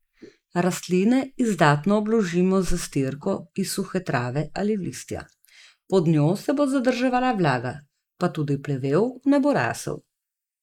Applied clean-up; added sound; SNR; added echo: neural mask model Resemble Enhance denoiser.